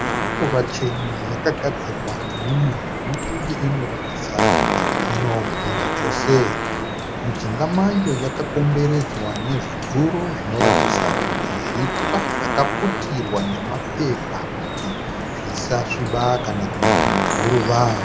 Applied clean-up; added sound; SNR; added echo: none; Fart + Drip; -1 dB; none.